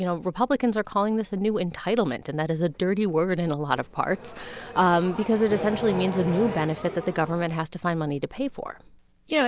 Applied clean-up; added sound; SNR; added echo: none; Accelerating, revving, vroom; 10 dB; none.